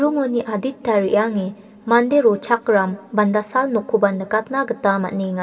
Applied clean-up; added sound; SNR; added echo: none; none; none; reverberation time 2.8 s.